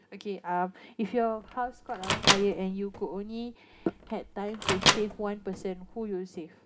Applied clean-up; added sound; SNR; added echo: none; Microwave oven; -1 dB; reverberation time 0.3 s.